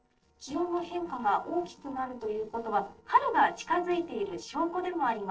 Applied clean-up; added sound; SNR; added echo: neural separator model SepFormer DNS4.